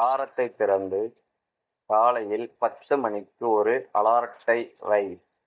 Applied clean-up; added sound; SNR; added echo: neural mask model DeepFilterNet 3.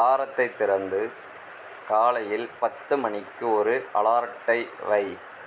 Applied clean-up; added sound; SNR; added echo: none; none; none; none.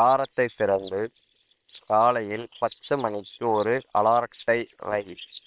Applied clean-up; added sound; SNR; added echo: neural separator model SepFormer WHAM!.